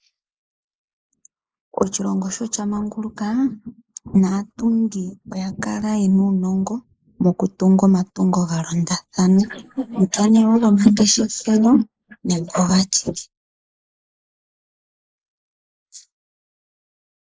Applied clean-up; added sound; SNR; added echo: neural mask model Resemble Enhance denoiser.